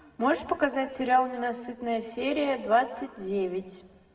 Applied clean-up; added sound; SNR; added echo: none; none; none; reverberation time 1.3 s.